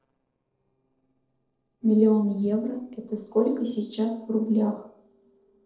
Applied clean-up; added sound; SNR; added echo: neural separator model SepFormer DNS4.